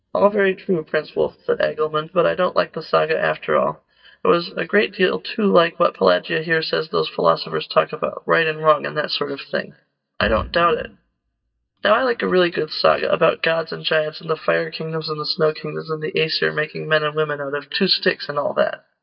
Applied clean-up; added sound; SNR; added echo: neural mask model DeepFilterNet 3.